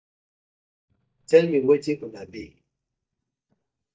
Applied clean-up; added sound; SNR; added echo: neural mask model DeepFilterNet 3.